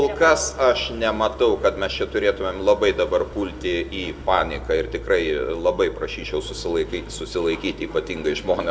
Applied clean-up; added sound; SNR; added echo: none; Idling; 15 dB; reverberation time 0.5 s.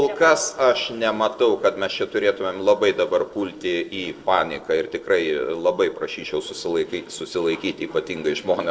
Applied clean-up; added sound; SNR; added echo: neural separator model SepFormer DNS4.